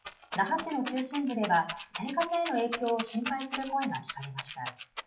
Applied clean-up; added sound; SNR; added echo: classical method WPE with log-MMSE.